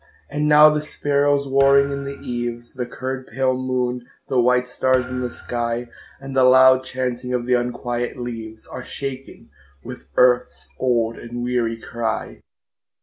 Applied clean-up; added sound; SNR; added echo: none; Thump, thud; 20 dB; none.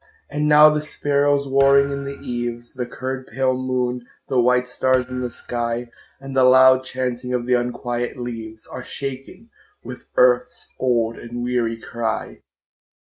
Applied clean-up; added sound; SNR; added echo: neural mask model RNNoise.